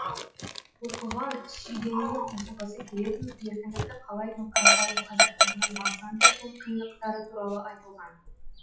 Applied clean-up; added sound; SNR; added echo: classical method WPE with log-MMSE.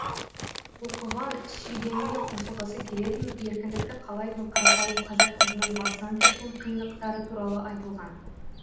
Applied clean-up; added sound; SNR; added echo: none; Dog; -5 dB; reverberation time 0.8 s.